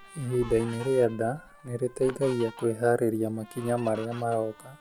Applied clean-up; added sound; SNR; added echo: none; Trumpet + Fowl; 18 dB; none.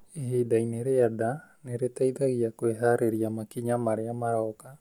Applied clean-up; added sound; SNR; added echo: none; none; none; none.